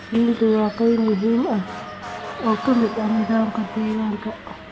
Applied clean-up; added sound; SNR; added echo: none; Motor vehicle (road) / Siren; 14 dB; none.